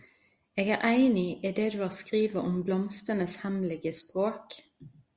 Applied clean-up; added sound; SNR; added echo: none; none; none; none.